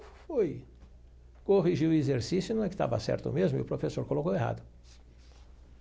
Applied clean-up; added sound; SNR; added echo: none; none; none; none.